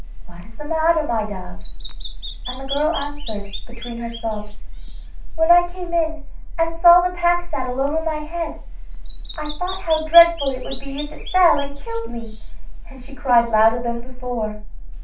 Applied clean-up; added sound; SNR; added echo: none; Bird vocalization, bird call, bird song; 18 dB; reverberation time 0.3 s.